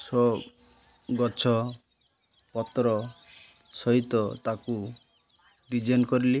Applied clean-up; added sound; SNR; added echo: none; none; none; none.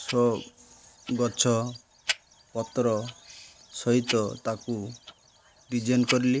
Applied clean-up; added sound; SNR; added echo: none; Tick-tock; 12 dB; none.